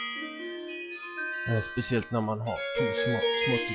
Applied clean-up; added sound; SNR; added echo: classical method log-MMSE.